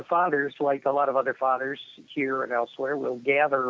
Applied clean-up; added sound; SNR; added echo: none; none; none; none.